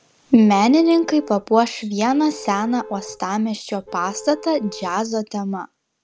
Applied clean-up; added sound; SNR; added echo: none; Vehicle horn, car horn, honking; 19 dB; none.